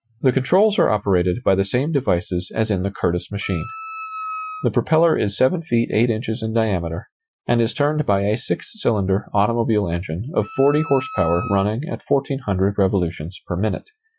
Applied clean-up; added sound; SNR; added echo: classical method Wiener filter.